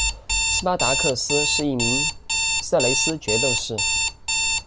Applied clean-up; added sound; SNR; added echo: none; Alarm; -3 dB; none.